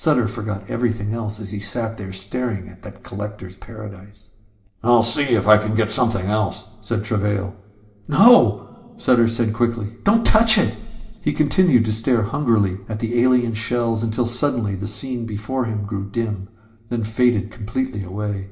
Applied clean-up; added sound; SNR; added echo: none; none; none; reverberation time 1.6 s.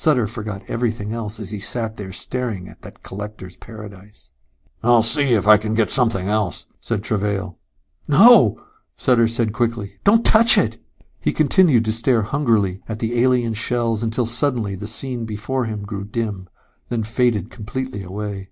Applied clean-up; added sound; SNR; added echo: none; none; none; none.